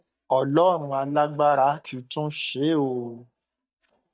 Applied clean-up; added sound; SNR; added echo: neural mask model DeepFilterNet 3.